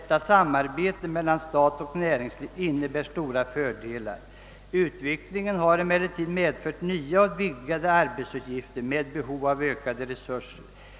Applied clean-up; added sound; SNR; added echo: none; none; none; none.